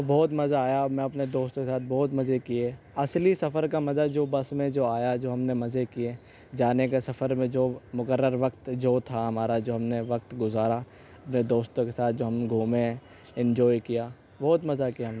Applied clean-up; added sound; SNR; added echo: none; none; none; none.